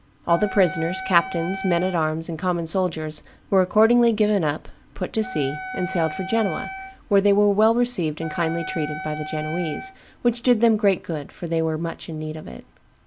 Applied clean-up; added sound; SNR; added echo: none; Wind instrument, woodwind instrument; 11 dB; none.